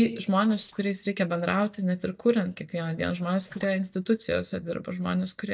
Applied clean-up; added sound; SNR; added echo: neural mask model DeepFilterNet 3.